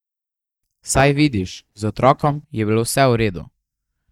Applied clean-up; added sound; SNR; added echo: neural mask model DeepFilterNet 3.